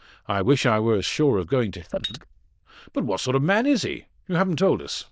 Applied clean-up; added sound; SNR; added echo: neural diffusion model UNIVERSE++.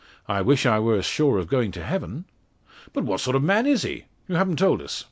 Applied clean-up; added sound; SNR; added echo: none; none; none; none.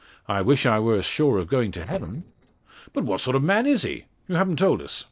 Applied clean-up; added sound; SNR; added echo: neural separator model SepFormer DNS4.